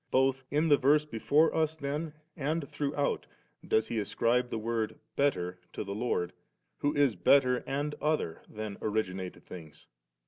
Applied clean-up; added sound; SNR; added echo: none; none; none; none.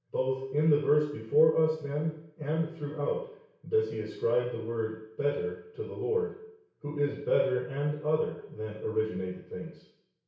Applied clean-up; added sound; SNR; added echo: none; none; none; reverberation time 0.6 s.